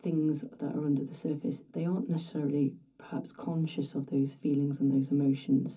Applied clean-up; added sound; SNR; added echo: none; none; none; reverberation time 0.3 s.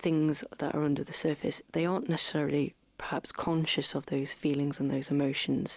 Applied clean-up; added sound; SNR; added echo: none; none; none; none.